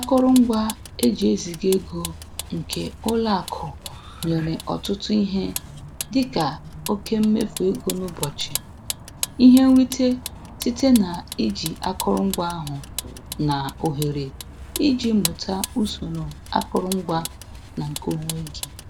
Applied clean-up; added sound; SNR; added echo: none; Vehicle; 12 dB; none.